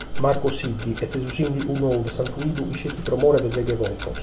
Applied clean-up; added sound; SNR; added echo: none; Tick-tock; 11 dB; reverberation time 0.3 s.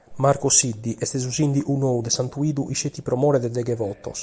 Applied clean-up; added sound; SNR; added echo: none; none; none; none.